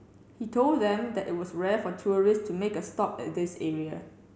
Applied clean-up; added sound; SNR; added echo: none; none; none; none.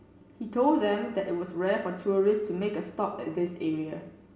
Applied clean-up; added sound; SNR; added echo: none; none; none; reverberation time 0.7 s.